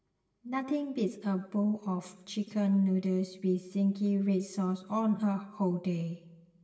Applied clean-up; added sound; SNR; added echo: none; none; none; reverberation time 0.8 s.